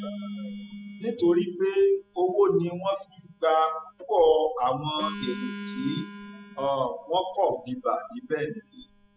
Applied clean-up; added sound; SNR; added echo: classical method spectral subtraction.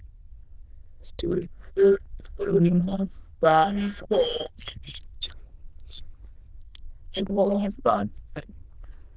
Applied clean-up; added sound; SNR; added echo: neural diffusion model UNIVERSE++.